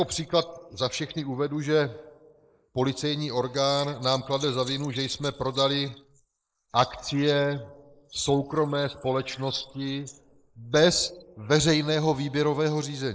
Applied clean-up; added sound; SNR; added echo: neural mask model Resemble Enhance denoiser.